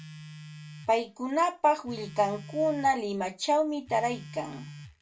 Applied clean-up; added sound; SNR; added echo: none; Telephone; 17 dB; reverberation time 0.2 s.